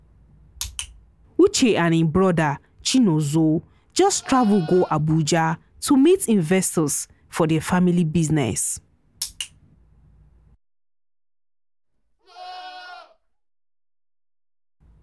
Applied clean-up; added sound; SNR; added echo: none; Livestock, farm animals, working animals; 19 dB; none.